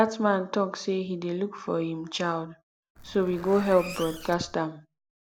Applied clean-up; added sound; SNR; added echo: none; Zipper (clothing); 15 dB; none.